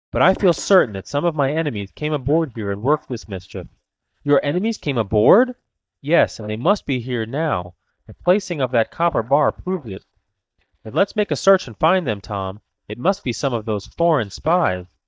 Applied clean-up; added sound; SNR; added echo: neural mask model DeepFilterNet 3.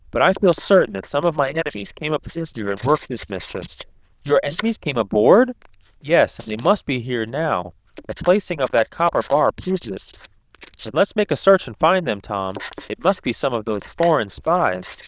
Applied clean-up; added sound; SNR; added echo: neural diffusion model UNIVERSE++.